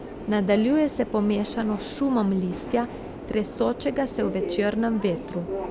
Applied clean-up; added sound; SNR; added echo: none; Subway, metro, underground; 9 dB; none.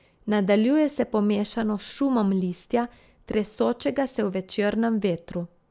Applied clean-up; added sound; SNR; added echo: none; none; none; none.